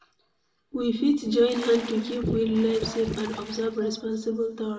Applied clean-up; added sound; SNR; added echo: none; Splash, splatter; 17 dB; reverberation time 1.5 s.